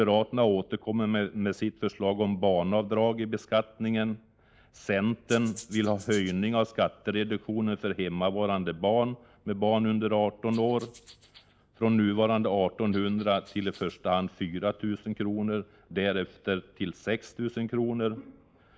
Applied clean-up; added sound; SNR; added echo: neural mask model DeepFilterNet 3.